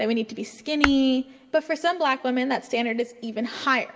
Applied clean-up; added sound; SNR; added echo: none; Tap / Hammer; 9 dB; reverberation time 1.1 s.